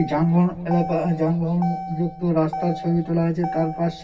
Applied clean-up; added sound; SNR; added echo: none; Motor vehicle (road); 11 dB; reverberation time 2.2 s.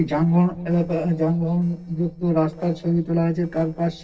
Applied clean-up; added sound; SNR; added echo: neural separator model SepFormer DNS4.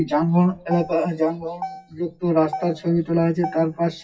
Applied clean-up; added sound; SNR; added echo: classical method WPE with log-MMSE.